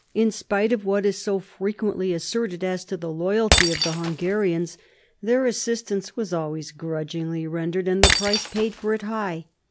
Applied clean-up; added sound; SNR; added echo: none; Shatter; 4 dB; none.